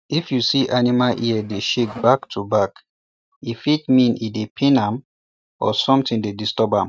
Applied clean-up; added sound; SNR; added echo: neural mask model RNNoise.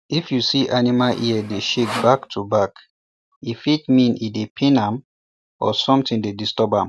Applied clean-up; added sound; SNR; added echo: none; Sawing; 13 dB; none.